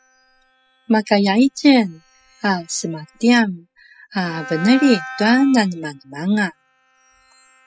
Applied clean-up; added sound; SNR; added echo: classical method spectral subtraction.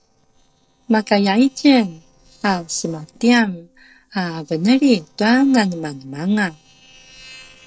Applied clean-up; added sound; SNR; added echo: neural separator model SepFormer DNS4.